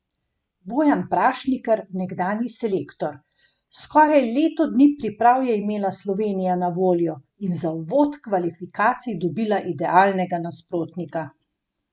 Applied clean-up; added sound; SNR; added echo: none; none; none; none.